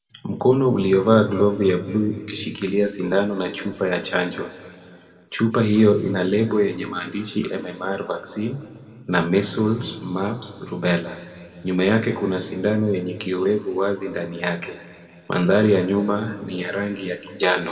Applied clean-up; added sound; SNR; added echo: none; none; none; reverberation time 1.9 s.